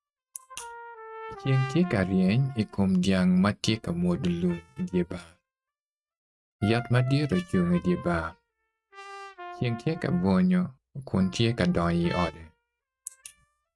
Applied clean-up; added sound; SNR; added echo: neural mask model RNNoise.